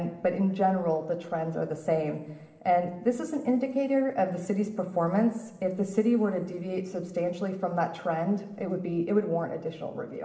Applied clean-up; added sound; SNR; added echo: none; none; none; reverberation time 2.0 s.